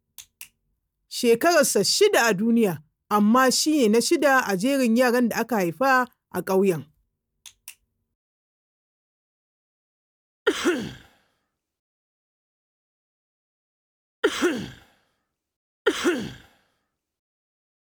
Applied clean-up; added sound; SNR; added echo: none; Cough; 3 dB; none.